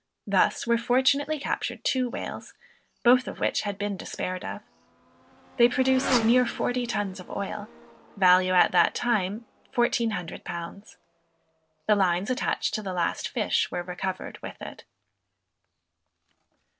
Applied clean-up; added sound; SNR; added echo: none; Motorcycle; 14 dB; none.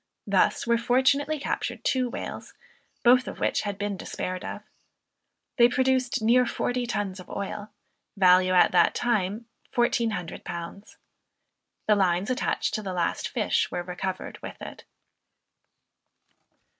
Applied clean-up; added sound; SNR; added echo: none; none; none; none.